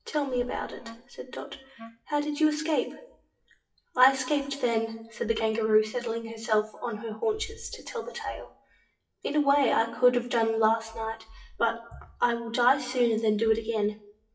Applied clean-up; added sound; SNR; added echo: classical method WPE with log-MMSE.